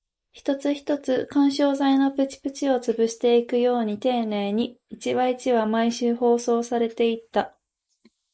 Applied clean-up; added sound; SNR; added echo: neural mask model Resemble Enhance denoiser.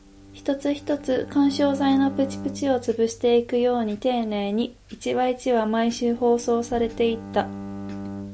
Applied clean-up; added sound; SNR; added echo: none; Bowed string instrument; 15 dB; none.